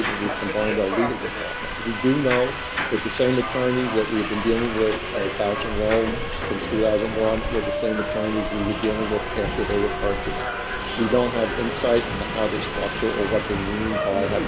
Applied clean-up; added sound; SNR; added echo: none; Subway, metro, underground; 3 dB; none.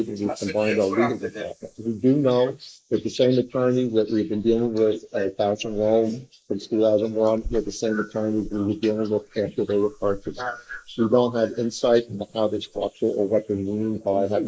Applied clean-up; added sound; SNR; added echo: neural mask model Resemble Enhance denoiser.